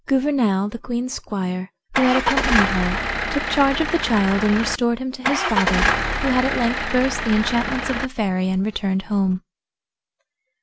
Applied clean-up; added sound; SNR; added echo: none; Engine starting / Car; 1 dB; none.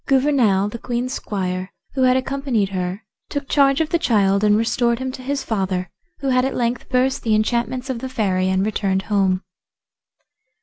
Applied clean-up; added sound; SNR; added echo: none; none; none; none.